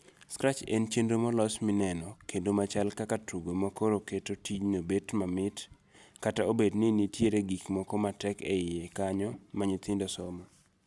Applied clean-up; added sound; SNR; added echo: none; none; none; none.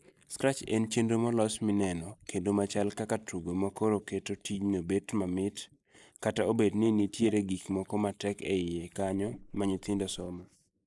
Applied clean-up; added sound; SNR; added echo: neural mask model Resemble Enhance denoiser.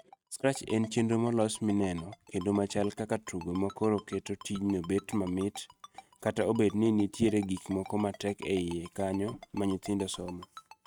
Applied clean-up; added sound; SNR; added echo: neural mask model RNNoise.